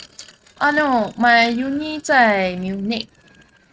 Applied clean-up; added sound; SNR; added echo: neural mask model RNNoise.